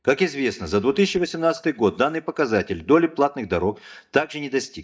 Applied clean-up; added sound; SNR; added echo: neural mask model DeepFilterNet 3.